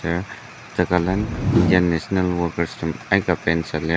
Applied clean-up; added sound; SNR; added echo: none; Whoosh, swoosh, swish; 5 dB; none.